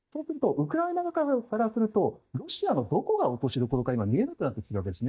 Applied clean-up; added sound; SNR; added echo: neural mask model DeepFilterNet 3.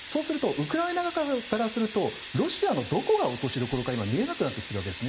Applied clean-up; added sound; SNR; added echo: none; Hiss; 13 dB; none.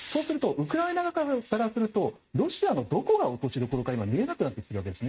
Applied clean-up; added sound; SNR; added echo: neural mask model RNNoise.